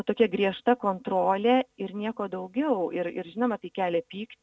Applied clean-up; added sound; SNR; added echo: none; none; none; none.